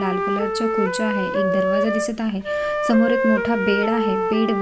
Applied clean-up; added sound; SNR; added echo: none; Wind instrument, woodwind instrument; 0 dB; none.